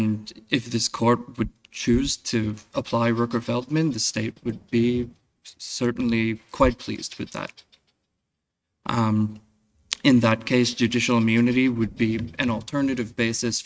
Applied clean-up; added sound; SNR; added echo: neural mask model RNNoise.